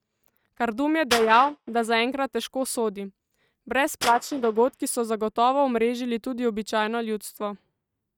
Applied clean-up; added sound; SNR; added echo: neural mask model RNNoise.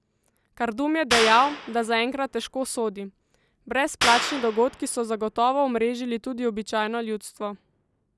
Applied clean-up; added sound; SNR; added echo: none; Clapping; 6 dB; none.